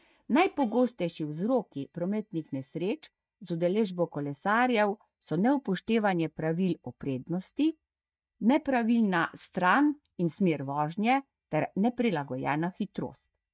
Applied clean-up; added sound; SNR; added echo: neural mask model DeepFilterNet 3.